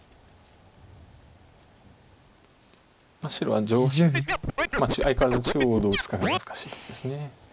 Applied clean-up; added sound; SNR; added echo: neural mask model Resemble Enhance denoiser.